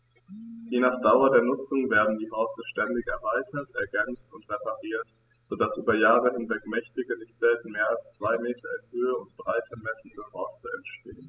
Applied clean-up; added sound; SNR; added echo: classical method spectral subtraction.